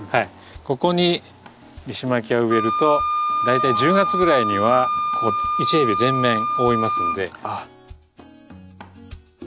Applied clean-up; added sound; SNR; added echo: none; Wind instrument, woodwind instrument; 2 dB; none.